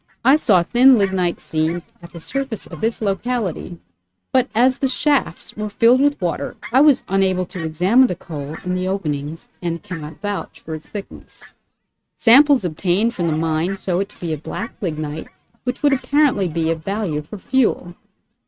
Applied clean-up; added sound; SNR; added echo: neural mask model RNNoise.